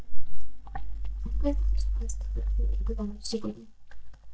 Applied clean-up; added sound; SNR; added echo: neural mask model DeepFilterNet 3.